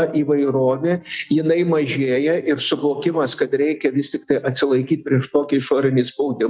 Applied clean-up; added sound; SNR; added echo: neural mask model DeepFilterNet 3.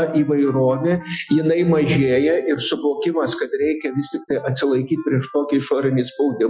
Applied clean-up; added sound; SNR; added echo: classical method Wiener filter.